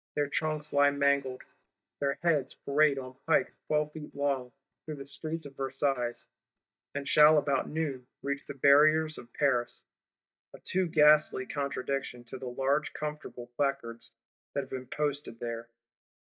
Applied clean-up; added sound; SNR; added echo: neural mask model DeepFilterNet 3.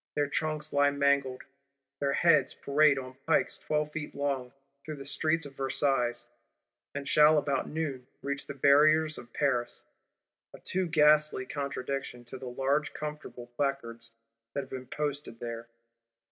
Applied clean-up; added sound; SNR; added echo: none; none; none; none.